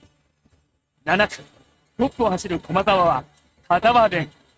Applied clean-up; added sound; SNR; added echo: neural mask model RNNoise.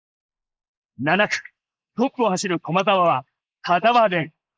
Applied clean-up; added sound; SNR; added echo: neural mask model Resemble Enhance denoiser.